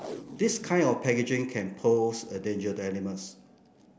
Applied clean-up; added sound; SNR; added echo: none; Packing tape, duct tape; 19 dB; none.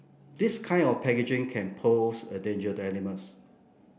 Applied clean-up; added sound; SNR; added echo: none; none; none; none.